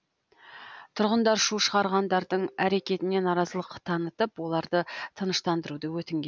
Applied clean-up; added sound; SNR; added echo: none; none; none; none.